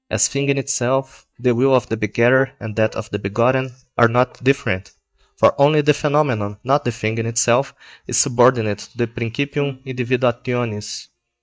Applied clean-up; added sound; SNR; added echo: neural mask model DeepFilterNet 3.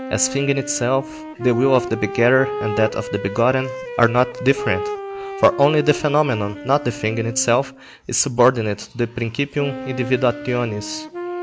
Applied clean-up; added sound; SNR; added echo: none; Wind instrument, woodwind instrument; 10 dB; none.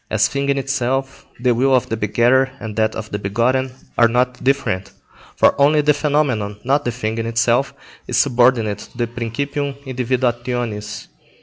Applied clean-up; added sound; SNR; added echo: none; none; none; none.